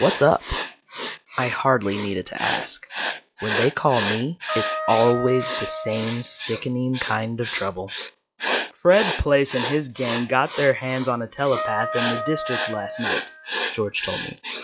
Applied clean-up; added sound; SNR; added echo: classical method log-MMSE.